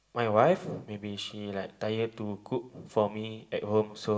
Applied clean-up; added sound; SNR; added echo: none; none; none; reverberation time 0.7 s.